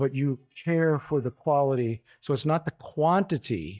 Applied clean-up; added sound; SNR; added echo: neural mask model DeepFilterNet 3.